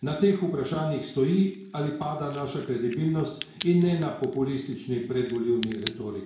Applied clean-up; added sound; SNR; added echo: none; Crack; 19 dB; reverberation time 0.6 s.